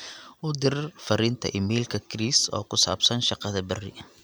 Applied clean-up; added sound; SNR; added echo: none; none; none; none.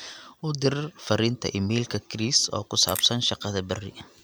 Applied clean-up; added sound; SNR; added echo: none; Crackle; 11 dB; none.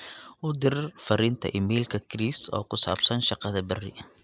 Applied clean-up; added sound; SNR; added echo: neural mask model Resemble Enhance denoiser.